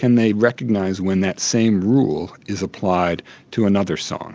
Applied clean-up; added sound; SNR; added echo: none; none; none; none.